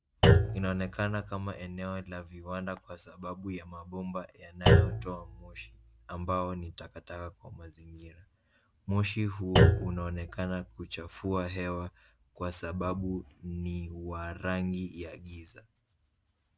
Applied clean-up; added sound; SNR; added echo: none; Thump, thud; -5 dB; none.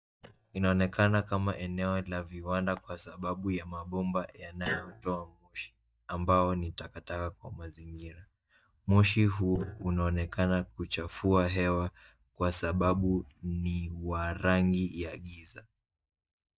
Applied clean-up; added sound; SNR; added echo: neural mask model DeepFilterNet 3.